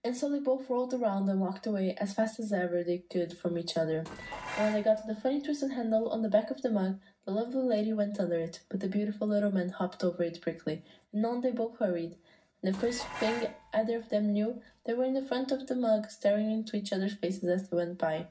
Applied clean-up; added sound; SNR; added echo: none; Dishes, pots, and pans; 14 dB; reverberation time 0.4 s.